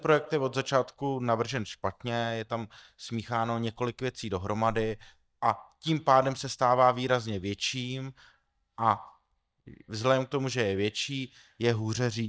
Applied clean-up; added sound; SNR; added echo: neural mask model DeepFilterNet 3.